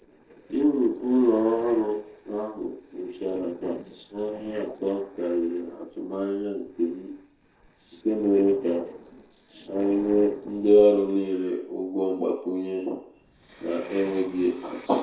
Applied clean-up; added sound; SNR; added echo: neural separator model SepFormer DNS4.